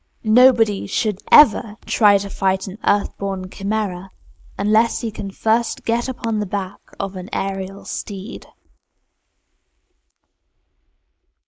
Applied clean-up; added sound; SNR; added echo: neural mask model Resemble Enhance denoiser.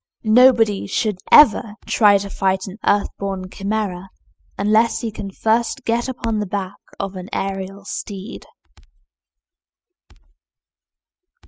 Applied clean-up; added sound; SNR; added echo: classical method spectral subtraction.